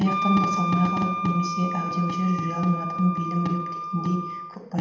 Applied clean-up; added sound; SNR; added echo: none; Wind instrument, woodwind instrument; 4 dB; reverberation time 1.1 s.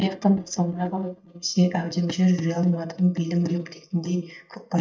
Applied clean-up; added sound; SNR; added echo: neural mask model DeepFilterNet 3.